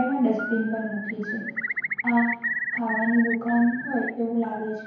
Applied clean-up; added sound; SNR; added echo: none; Bird; 6 dB; reverberation time 1.0 s.